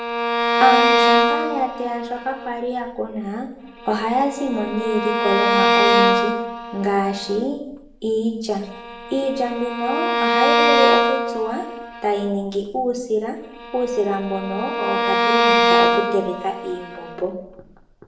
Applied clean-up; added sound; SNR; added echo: none; Bowed string instrument; -2 dB; reverberation time 0.7 s.